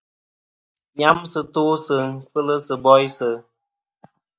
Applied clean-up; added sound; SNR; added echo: neural mask model DeepFilterNet 3.